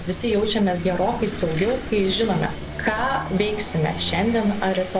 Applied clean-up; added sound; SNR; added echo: none; Engine / Vehicle; 9 dB; none.